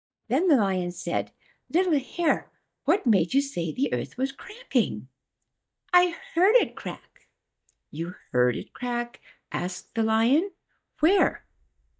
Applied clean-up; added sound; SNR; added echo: neural mask model DeepFilterNet 3.